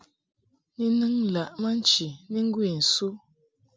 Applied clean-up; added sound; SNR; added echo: none; none; none; none.